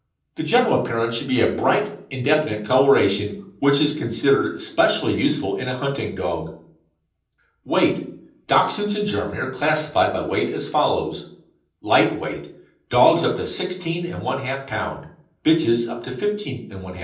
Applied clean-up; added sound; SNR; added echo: none; none; none; reverberation time 0.6 s.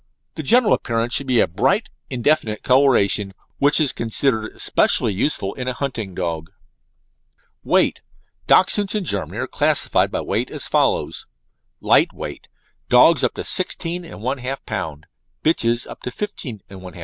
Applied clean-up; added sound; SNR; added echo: none; none; none; none.